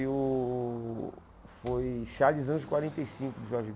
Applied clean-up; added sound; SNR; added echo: none; Car passing by / Traffic noise, roadway noise + Door; 18 dB; none.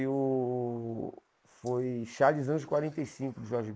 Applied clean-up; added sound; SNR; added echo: neural mask model Resemble Enhance denoiser.